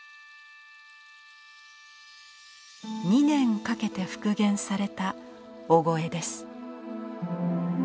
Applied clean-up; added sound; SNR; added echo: none; none; none; none.